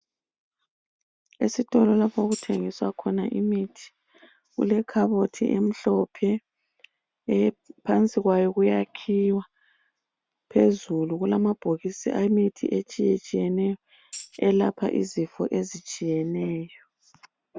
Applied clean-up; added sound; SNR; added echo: none; Tambourine; 18 dB; none.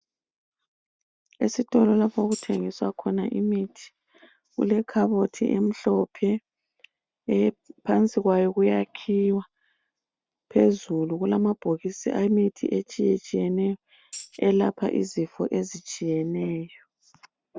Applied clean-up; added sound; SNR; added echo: neural separator model SepFormer DNS4.